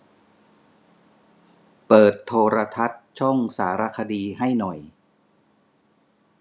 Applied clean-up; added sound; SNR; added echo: none; none; none; none.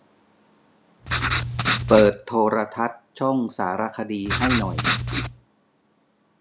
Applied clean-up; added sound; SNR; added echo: none; Writing; 0 dB; none.